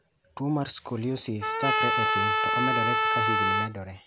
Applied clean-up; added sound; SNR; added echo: none; Trumpet; -5 dB; none.